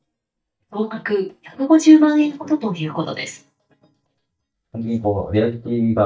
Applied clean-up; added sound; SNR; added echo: neural mask model DeepFilterNet 3.